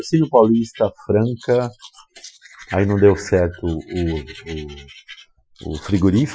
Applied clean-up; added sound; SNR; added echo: classical method Wiener filter.